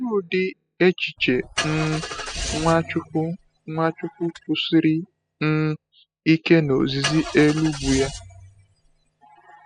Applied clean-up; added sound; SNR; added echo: classical method spectral subtraction.